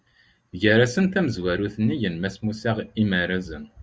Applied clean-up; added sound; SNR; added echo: none; none; none; none.